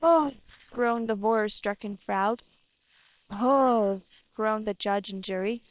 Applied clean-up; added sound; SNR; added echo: neural separator model SepFormer WHAM!.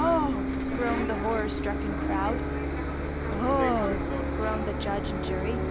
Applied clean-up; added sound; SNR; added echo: none; Bus; -2 dB; none.